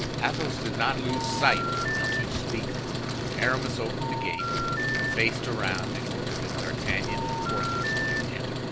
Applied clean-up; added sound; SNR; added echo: none; Truck + Telephone; -3 dB; none.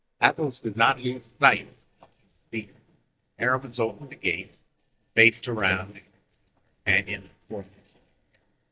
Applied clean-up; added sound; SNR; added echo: neural mask model DeepFilterNet 3.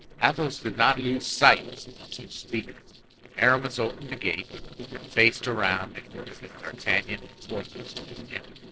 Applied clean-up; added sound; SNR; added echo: neural separator model SepFormer DNS4.